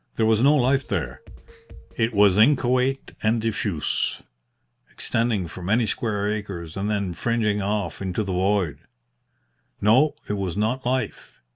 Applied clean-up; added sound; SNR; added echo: none; Drum kit; 18 dB; none.